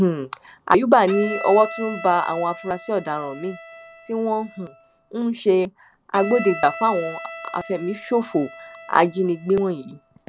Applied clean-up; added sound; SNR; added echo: none; Bowed string instrument; 14 dB; none.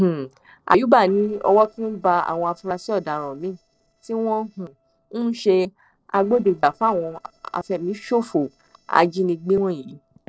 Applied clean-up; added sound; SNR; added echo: neural separator model SepFormer DNS4.